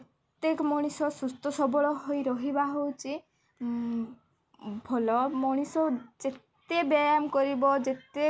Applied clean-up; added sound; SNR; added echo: none; none; none; none.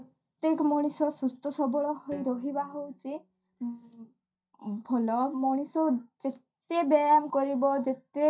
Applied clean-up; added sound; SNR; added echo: neural mask model DeepFilterNet 3.